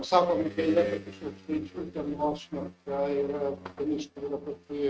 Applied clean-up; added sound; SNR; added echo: neural mask model RNNoise.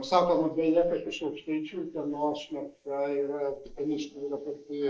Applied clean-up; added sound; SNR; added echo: neural mask model Resemble Enhance denoiser.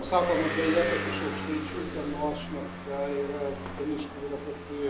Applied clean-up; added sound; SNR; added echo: none; Motor vehicle (road) / Engine; 5 dB; none.